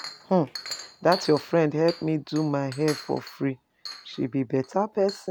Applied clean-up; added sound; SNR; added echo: none; Chink, clink; 15 dB; none.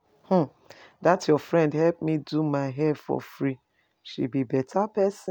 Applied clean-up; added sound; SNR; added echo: none; none; none; none.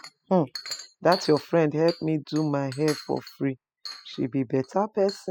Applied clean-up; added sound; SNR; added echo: classical method spectral subtraction.